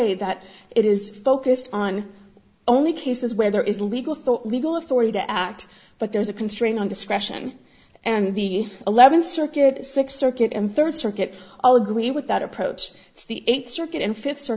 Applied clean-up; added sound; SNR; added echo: none; none; none; none.